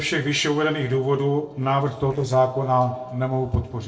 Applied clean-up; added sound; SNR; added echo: neural separator model SepFormer DNS4.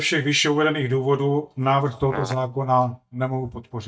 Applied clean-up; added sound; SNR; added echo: neural mask model DeepFilterNet 3.